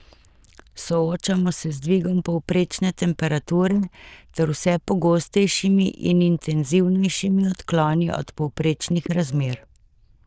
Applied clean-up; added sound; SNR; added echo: neural diffusion model UNIVERSE++.